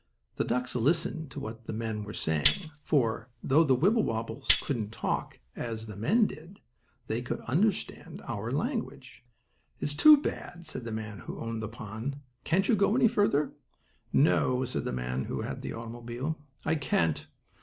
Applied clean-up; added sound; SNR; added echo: none; Tambourine; 6 dB; none.